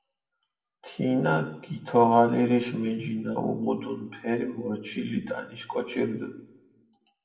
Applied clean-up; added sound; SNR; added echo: none; none; none; reverberation time 0.7 s.